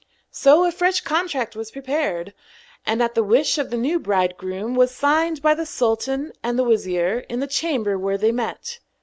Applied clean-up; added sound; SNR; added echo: none; none; none; none.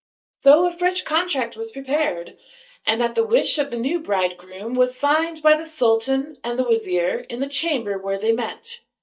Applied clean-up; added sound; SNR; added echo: neural mask model DeepFilterNet 3.